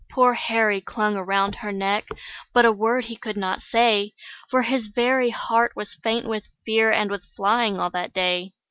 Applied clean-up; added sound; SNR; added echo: none; none; none; none.